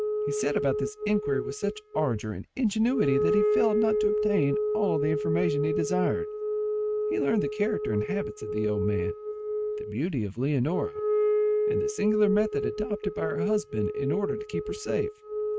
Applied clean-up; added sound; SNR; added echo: neural mask model RNNoise.